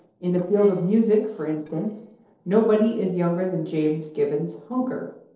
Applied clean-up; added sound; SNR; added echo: neural separator model SepFormer DNS4.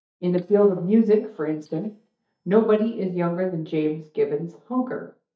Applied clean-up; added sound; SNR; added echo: neural mask model DeepFilterNet 3.